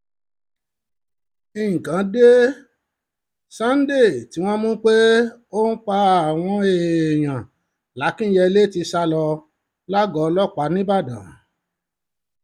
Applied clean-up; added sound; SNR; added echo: none; none; none; none.